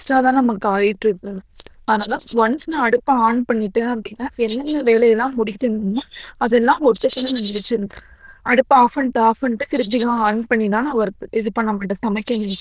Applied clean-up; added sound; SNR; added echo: neural diffusion model UNIVERSE++.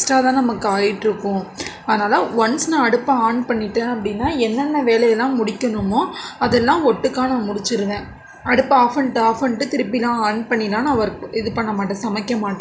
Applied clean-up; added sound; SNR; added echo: none; none; none; none.